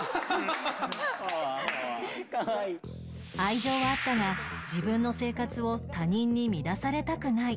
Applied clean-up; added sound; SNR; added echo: none; none; none; none.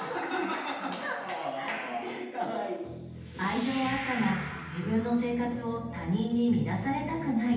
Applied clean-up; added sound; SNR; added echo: none; none; none; reverberation time 0.9 s.